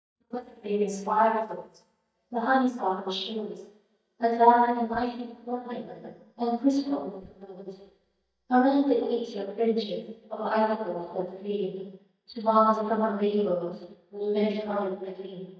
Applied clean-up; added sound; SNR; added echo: neural mask model DeepFilterNet 3.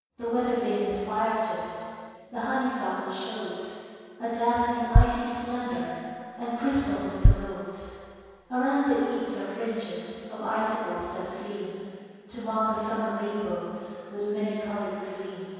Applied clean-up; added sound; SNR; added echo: none; Bass drum; -3 dB; reverberation time 2.2 s.